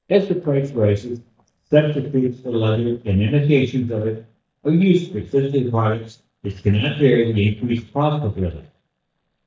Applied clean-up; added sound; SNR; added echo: neural mask model DeepFilterNet 3.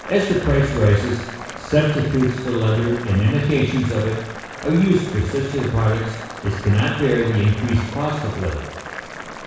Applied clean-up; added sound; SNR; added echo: none; Boiling; 14 dB; reverberation time 1.1 s.